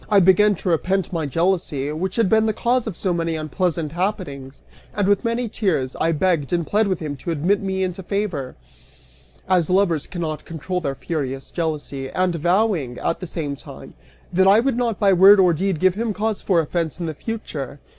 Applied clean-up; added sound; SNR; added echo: none; none; none; none.